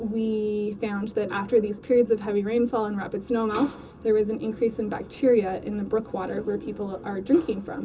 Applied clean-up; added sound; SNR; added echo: none; none; none; reverberation time 0.2 s.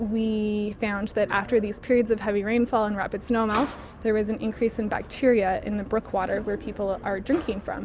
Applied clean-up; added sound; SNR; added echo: none; none; none; none.